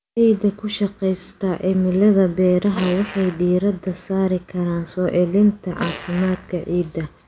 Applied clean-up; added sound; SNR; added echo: none; Fart; 15 dB; none.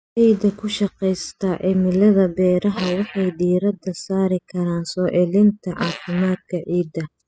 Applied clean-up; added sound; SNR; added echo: classical method spectral subtraction.